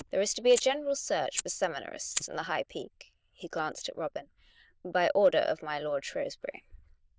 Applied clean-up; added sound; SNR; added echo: neural diffusion model UNIVERSE++.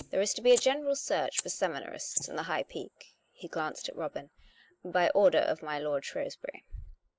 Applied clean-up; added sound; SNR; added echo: neural mask model Resemble Enhance denoiser.